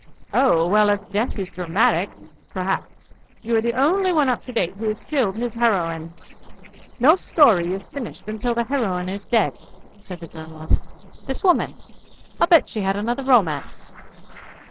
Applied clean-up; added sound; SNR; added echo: neural separator model SepFormer DNS4.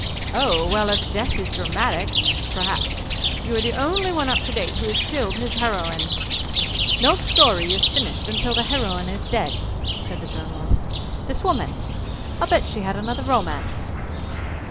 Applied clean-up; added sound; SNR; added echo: none; Chirp, tweet; -1 dB; none.